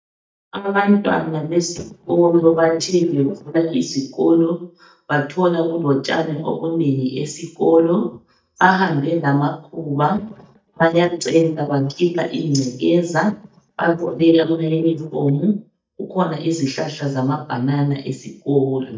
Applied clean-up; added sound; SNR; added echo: neural mask model DeepFilterNet 3.